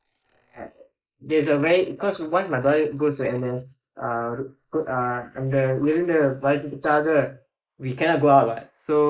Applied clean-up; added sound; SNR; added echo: neural mask model Resemble Enhance denoiser.